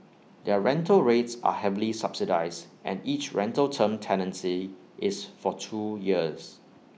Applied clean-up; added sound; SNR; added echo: none; none; none; none.